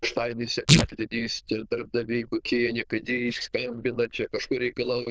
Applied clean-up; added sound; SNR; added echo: neural diffusion model UNIVERSE++.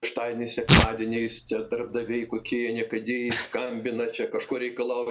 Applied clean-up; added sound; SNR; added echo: none; Tearing; -3 dB; none.